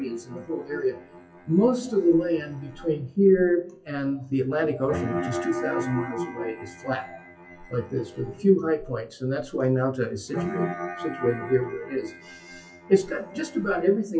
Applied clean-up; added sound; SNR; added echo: classical method WPE with log-MMSE.